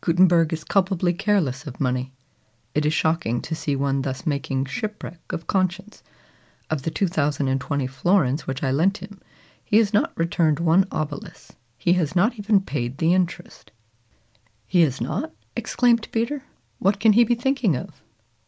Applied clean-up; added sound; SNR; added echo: none; none; none; none.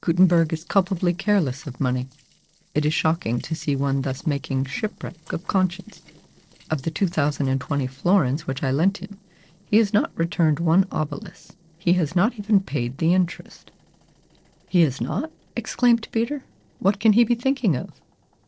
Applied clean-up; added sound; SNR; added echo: neural separator model SepFormer DNS4.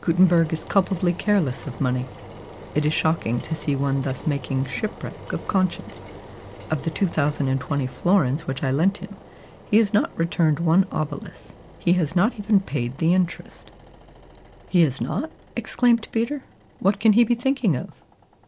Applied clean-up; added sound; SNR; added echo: none; Engine; 18 dB; none.